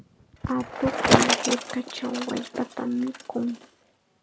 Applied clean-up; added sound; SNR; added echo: none; Bicycle; 2 dB; none.